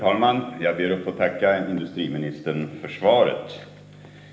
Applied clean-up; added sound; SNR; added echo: none; none; none; reverberation time 1.1 s.